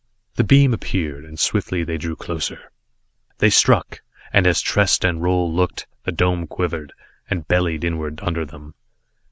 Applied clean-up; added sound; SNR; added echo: none; none; none; none.